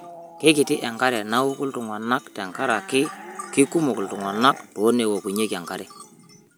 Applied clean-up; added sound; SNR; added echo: none; none; none; none.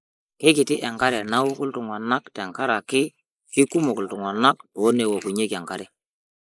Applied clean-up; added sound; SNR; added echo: neural mask model Resemble Enhance denoiser.